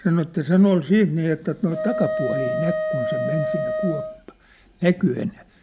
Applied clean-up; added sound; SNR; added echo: none; Wind instrument, woodwind instrument; 4 dB; none.